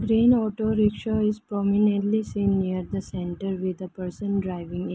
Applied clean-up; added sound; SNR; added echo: none; none; none; none.